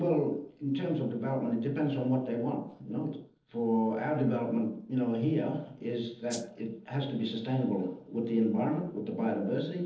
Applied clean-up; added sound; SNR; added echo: neural separator model SepFormer DNS4.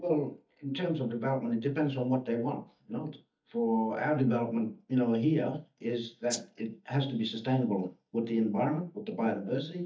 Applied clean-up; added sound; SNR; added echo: neural mask model DeepFilterNet 3.